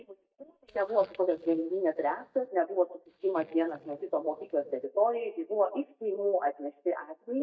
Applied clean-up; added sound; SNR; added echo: neural mask model DeepFilterNet 3.